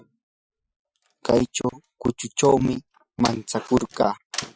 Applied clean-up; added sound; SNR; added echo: classical method Wiener filter.